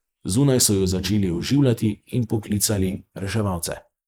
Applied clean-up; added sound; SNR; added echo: neural mask model Resemble Enhance denoiser.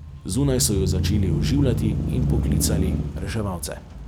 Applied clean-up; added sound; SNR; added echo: none; Engine starting / Accelerating, revving, vroom / Motor vehicle (road); -2 dB; none.